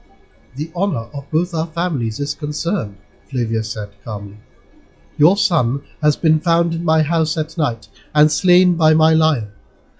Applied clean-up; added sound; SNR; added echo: classical method log-MMSE.